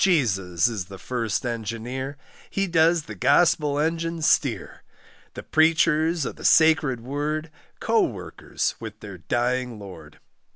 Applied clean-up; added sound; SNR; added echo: none; none; none; none.